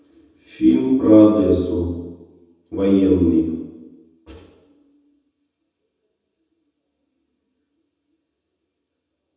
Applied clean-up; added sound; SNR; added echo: none; none; none; reverberation time 1.1 s.